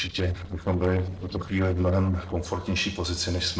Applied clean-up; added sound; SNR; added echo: neural separator model SepFormer DNS4.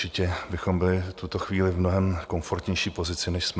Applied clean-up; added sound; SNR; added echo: none; none; none; none.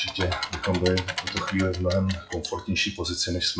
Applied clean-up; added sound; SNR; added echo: classical method WPE with log-MMSE.